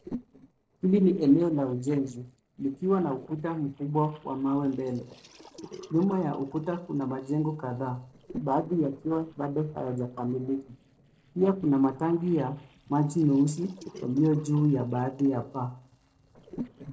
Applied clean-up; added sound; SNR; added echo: neural separator model SepFormer DNS4.